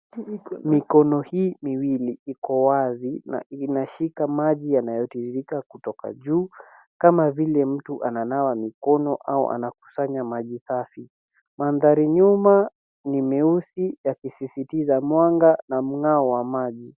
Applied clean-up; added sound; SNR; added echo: none; none; none; none.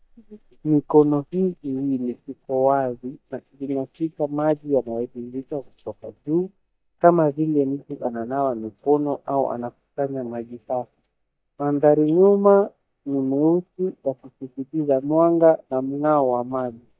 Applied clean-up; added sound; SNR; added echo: neural mask model DeepFilterNet 3.